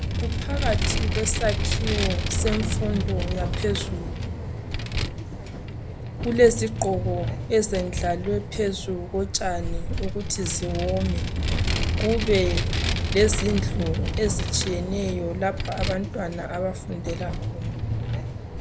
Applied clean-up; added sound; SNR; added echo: none; Vehicle; -1 dB; none.